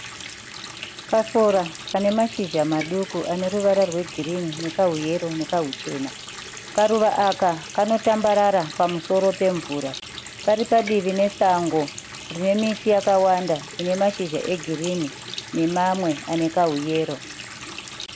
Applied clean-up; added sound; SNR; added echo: none; Water tap, faucet; 14 dB; none.